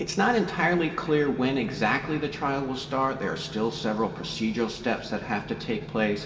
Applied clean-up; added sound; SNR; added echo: none; Engine / Boat, Water vehicle; 14 dB; reverberation time 2.1 s.